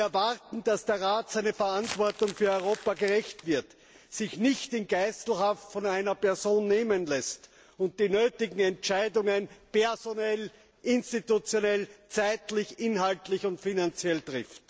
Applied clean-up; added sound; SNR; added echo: none; Crumpling, crinkling; 15 dB; none.